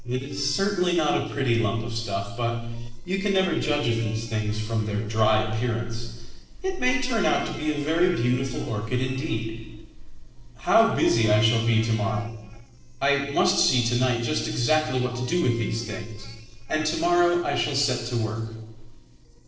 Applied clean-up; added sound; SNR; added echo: neural separator model SepFormer DNS4.